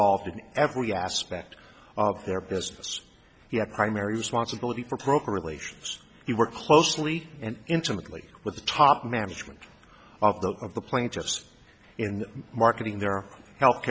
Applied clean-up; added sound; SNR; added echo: none; none; none; none.